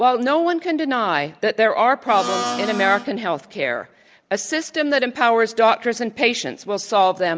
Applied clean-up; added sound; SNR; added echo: none; Domestic sounds, home sounds; 6 dB; none.